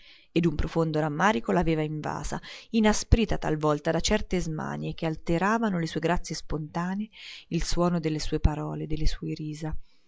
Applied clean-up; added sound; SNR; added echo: none; none; none; none.